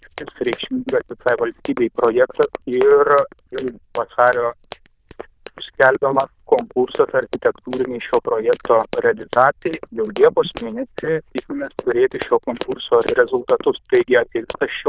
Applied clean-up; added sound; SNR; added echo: neural diffusion model UNIVERSE++.